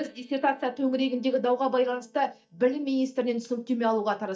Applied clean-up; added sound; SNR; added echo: neural mask model DeepFilterNet 3.